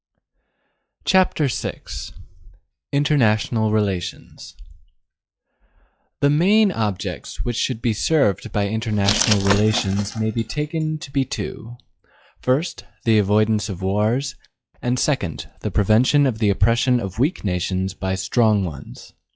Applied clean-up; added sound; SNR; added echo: classical method log-MMSE.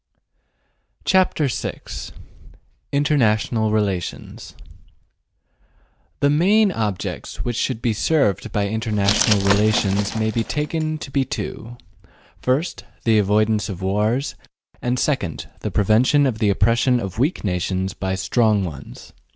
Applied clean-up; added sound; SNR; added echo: none; Glass; 6 dB; none.